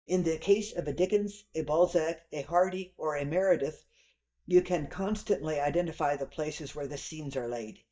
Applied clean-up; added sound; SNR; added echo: neural mask model DeepFilterNet 3.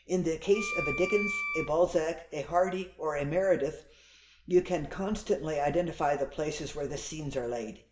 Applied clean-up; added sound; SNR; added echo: none; Wind instrument, woodwind instrument; 5 dB; reverberation time 0.6 s.